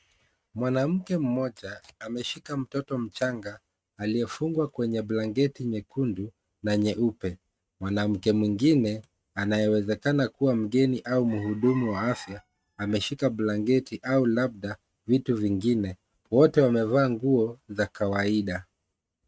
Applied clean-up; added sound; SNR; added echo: neural mask model RNNoise.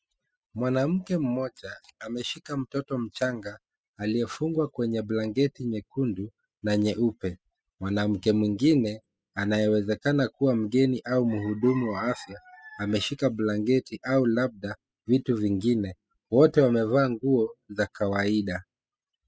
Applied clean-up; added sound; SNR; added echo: classical method spectral subtraction.